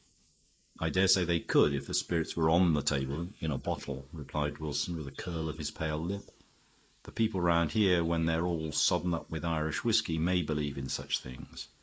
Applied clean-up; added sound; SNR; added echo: neural mask model Resemble Enhance denoiser.